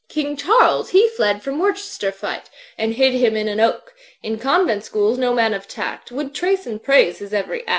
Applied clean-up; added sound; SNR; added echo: none; none; none; none.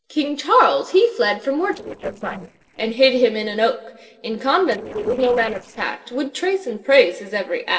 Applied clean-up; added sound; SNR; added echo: neural separator model SepFormer DNS4.